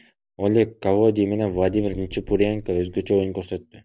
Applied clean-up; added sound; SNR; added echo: none; Knock; 18 dB; none.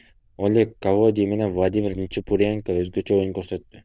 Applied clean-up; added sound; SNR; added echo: neural diffusion model UNIVERSE++.